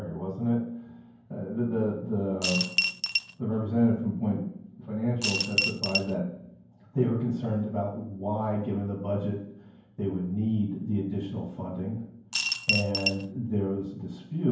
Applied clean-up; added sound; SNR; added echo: none; Coin (dropping) / Glass; -1 dB; reverberation time 0.9 s.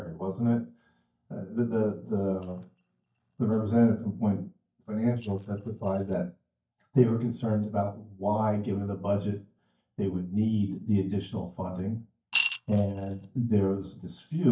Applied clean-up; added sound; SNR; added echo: neural mask model DeepFilterNet 3.